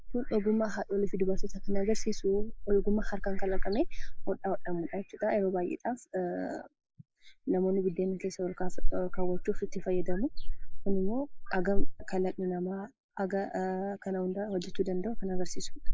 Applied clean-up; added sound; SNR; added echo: neural mask model Resemble Enhance denoiser.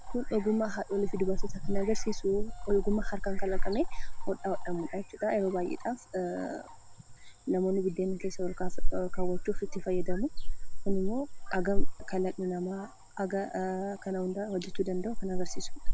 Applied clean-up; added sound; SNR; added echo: none; Cricket / Frog; -4 dB; none.